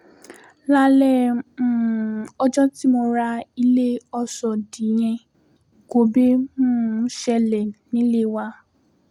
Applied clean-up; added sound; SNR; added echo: none; none; none; none.